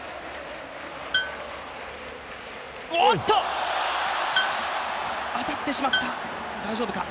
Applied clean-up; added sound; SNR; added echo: none; Tools; 2 dB; none.